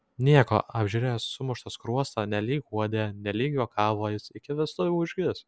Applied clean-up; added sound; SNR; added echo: none; none; none; none.